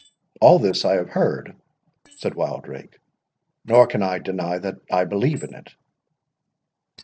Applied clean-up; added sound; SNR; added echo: neural separator model SepFormer DNS4.